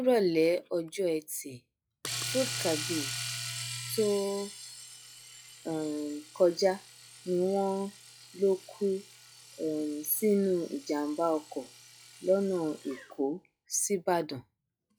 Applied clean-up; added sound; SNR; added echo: classical method log-MMSE.